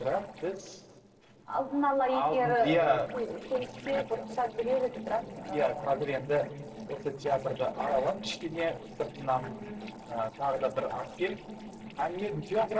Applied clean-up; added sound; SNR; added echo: neural separator model SepFormer DNS4.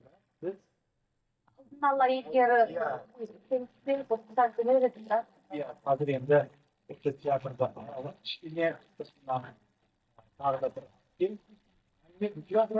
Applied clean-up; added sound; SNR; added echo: neural mask model DeepFilterNet 3.